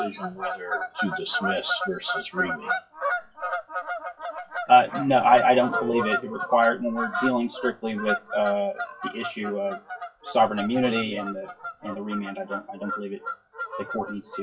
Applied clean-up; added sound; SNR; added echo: classical method WPE with log-MMSE.